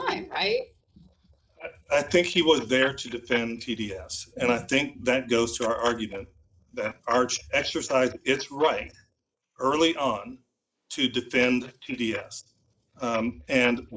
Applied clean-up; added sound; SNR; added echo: neural mask model Resemble Enhance denoiser.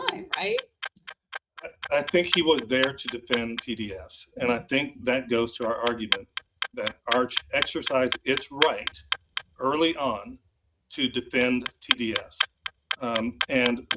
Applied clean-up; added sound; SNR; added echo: neural mask model RNNoise.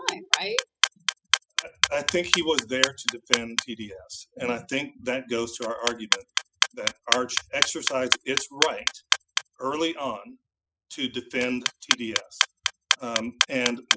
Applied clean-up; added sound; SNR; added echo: classical method spectral subtraction.